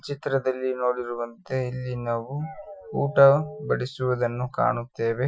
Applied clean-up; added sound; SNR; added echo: classical method Wiener filter.